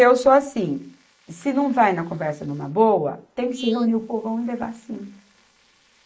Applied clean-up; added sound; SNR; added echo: neural mask model Resemble Enhance denoiser.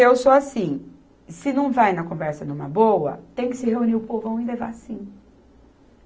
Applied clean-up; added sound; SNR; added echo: none; none; none; none.